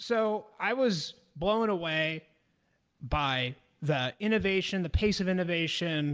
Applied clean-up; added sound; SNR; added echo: none; none; none; none.